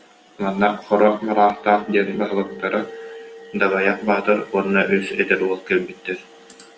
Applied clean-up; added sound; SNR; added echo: none; none; none; none.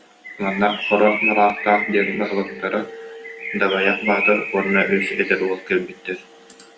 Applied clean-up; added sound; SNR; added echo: none; Bird; 6 dB; none.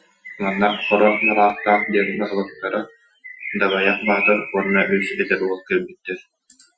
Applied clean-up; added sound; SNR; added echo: classical method Wiener filter.